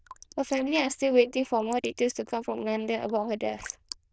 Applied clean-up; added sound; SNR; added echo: neural diffusion model UNIVERSE++.